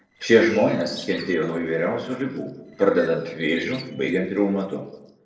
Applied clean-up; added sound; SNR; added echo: neural separator model SepFormer DNS4.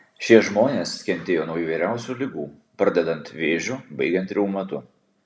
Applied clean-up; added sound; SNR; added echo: none; none; none; none.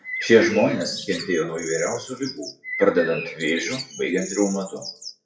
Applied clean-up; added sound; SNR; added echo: classical method WPE with log-MMSE.